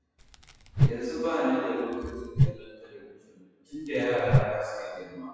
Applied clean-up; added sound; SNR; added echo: classical method WPE with log-MMSE.